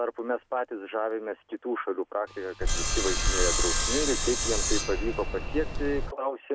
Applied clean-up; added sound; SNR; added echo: none; Sawing + Bird vocalization, bird call, bird song; -4 dB; none.